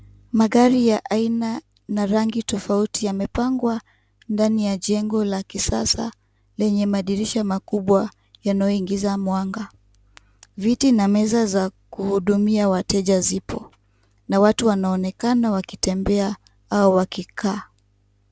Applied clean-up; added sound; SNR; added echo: none; none; none; none.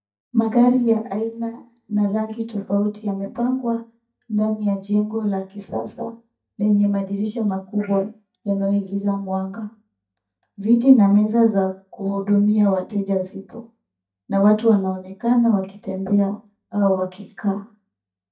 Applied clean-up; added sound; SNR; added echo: neural mask model DeepFilterNet 3.